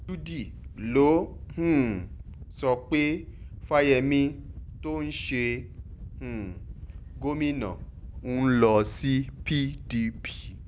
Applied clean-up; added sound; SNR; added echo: none; Wind / Boat, Water vehicle; 14 dB; none.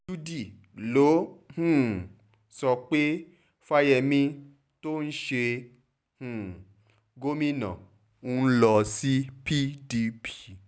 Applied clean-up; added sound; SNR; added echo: none; none; none; none.